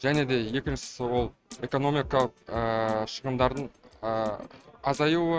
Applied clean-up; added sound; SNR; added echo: neural mask model RNNoise.